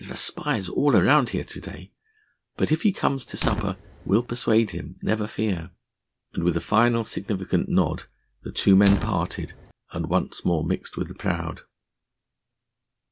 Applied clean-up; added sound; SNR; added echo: none; Fire; 14 dB; none.